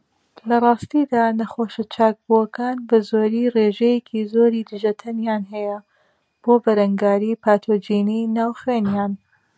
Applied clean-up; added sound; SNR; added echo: none; none; none; none.